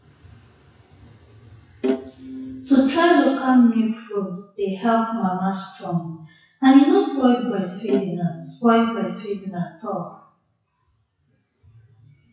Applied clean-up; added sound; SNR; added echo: classical method WPE with log-MMSE.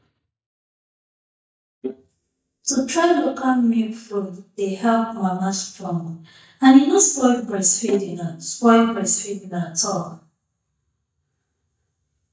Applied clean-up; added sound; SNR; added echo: neural mask model DeepFilterNet 3.